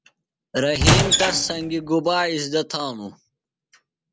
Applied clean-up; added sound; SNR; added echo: none; Squeak / Wood; -5 dB; none.